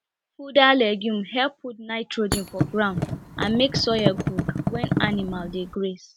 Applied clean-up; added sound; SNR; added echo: none; Thump, thud; 2 dB; none.